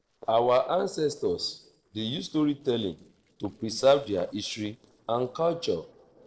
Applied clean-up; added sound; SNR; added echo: neural separator model SepFormer DNS4.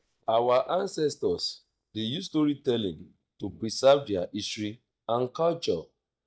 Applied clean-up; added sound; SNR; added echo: neural mask model DeepFilterNet 3.